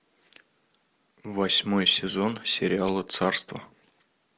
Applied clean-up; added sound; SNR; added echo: none; none; none; none.